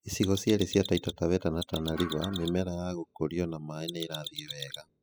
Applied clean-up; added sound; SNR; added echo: classical method spectral subtraction.